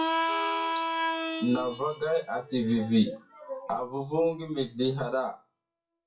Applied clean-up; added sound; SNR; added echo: classical method WPE with log-MMSE.